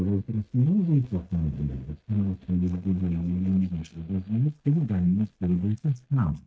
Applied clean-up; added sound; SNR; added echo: neural mask model DeepFilterNet 3.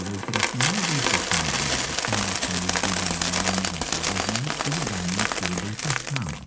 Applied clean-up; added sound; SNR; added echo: none; Coin (dropping); -5 dB; reverberation time 0.3 s.